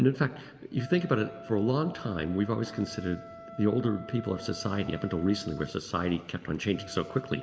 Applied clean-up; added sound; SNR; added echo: none; Wind instrument, woodwind instrument; 17 dB; reverberation time 1.6 s.